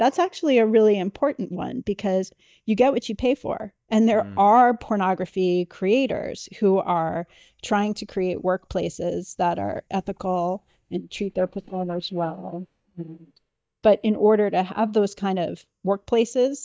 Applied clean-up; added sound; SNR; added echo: neural mask model DeepFilterNet 3.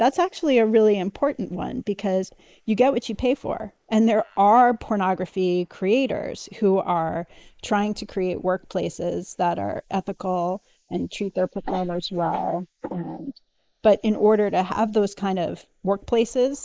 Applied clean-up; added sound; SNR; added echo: neural mask model Resemble Enhance denoiser.